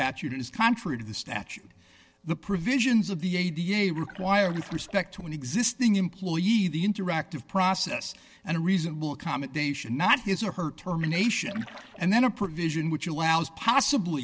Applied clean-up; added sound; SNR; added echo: neural separator model SepFormer DNS4.